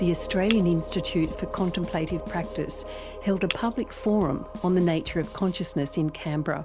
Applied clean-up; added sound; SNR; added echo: none; Drum kit + Shatter; 15 dB; none.